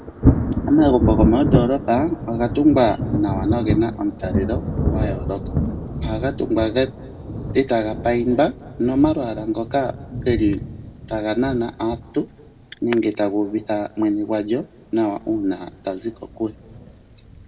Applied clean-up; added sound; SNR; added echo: none; Thunder; 4 dB; reverberation time 1.4 s.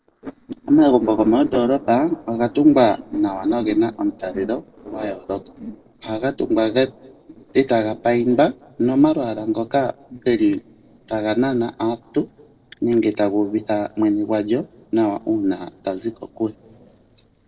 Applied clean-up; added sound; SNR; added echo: neural separator model SepFormer DNS4.